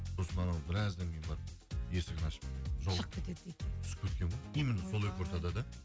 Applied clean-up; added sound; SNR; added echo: none; none; none; none.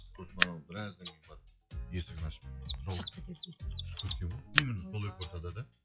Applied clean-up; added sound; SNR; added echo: classical method log-MMSE.